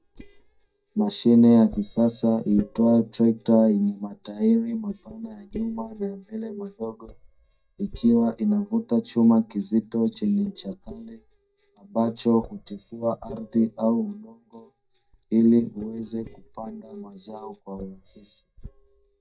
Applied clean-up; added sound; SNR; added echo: neural mask model DeepFilterNet 3.